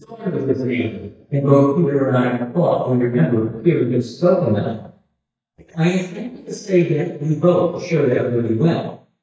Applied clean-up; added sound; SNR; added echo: neural mask model DeepFilterNet 3.